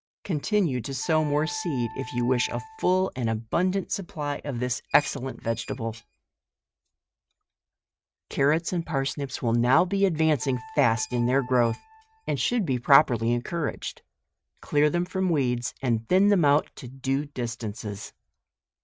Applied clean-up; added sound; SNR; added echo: neural mask model RNNoise.